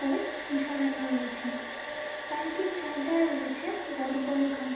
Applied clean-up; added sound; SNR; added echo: none; Domestic sounds, home sounds; 6 dB; reverberation time 0.9 s.